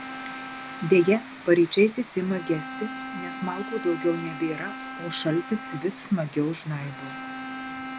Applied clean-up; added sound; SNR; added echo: none; Bowed string instrument; 11 dB; none.